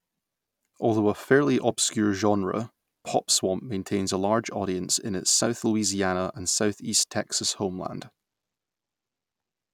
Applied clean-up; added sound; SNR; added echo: none; none; none; none.